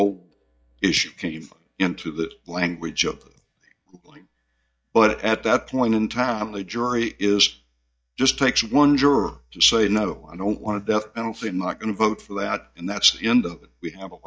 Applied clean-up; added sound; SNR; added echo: neural mask model DeepFilterNet 3.